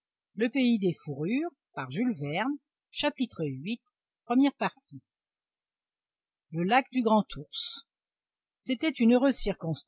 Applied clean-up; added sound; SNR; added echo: none; none; none; none.